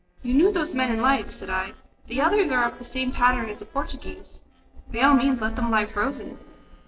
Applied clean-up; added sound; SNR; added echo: neural separator model SepFormer DNS4.